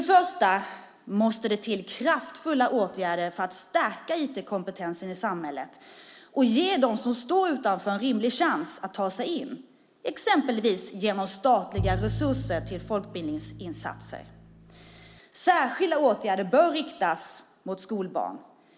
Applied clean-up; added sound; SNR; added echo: none; Bowed string instrument; 8 dB; none.